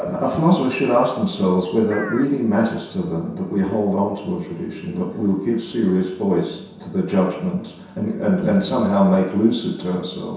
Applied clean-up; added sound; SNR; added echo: none; Crow; 18 dB; reverberation time 0.7 s.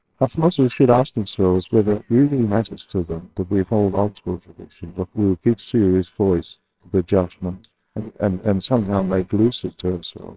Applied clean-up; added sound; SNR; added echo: neural separator model SepFormer WHAMR!.